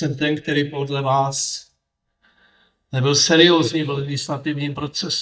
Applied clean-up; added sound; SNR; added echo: neural mask model DeepFilterNet 3.